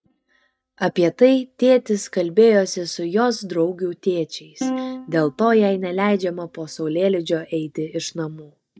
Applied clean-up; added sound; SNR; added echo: neural mask model DeepFilterNet 3.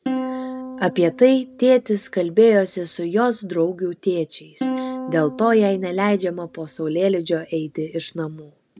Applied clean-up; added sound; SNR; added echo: none; Plucked string instrument; 12 dB; none.